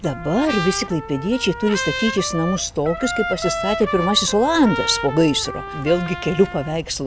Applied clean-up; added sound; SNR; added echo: none; Trumpet; 8 dB; none.